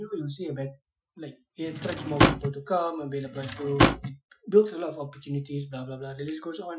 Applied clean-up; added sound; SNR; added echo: classical method Wiener filter.